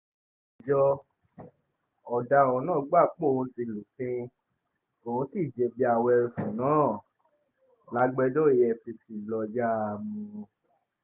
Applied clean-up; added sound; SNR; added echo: none; none; none; none.